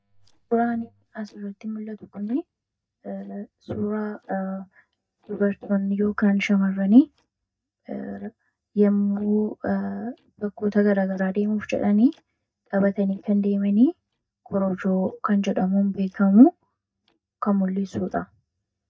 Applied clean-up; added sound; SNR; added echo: neural mask model DeepFilterNet 3.